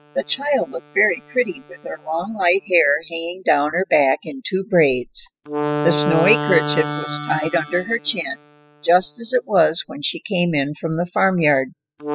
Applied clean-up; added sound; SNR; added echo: classical method spectral subtraction.